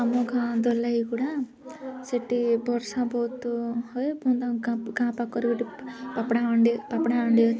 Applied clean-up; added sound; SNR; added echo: none; none; none; none.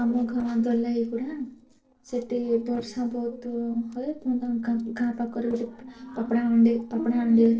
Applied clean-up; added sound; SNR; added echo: neural separator model SepFormer DNS4.